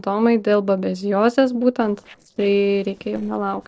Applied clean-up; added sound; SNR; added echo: neural separator model SepFormer DNS4.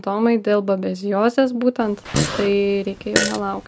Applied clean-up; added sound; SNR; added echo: none; Fart; 5 dB; none.